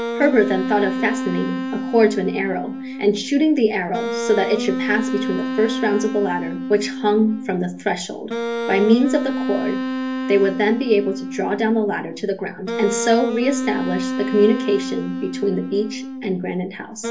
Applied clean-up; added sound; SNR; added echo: none; Wind instrument, woodwind instrument; 5 dB; reverberation time 0.3 s.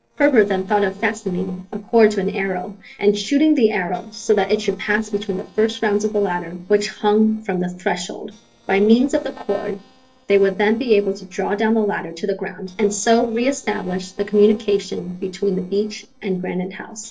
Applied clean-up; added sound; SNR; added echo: neural separator model SepFormer DNS4.